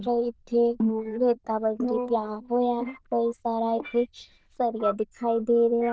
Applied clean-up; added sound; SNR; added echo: neural diffusion model UNIVERSE++.